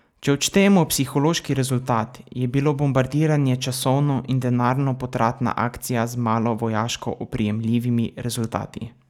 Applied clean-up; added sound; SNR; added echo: none; none; none; none.